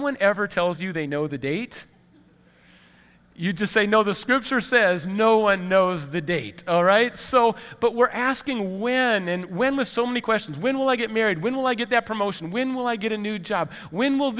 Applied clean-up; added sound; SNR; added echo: none; none; none; none.